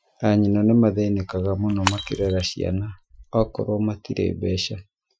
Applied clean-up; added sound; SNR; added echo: classical method Wiener filter.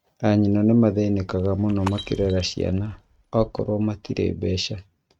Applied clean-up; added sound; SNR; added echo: neural mask model RNNoise.